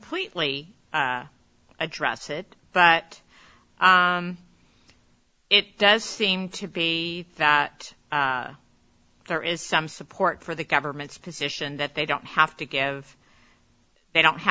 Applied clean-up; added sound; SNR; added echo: none; none; none; none.